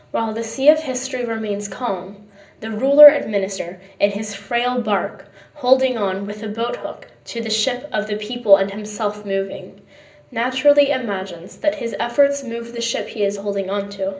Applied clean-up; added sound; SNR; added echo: none; none; none; reverberation time 0.5 s.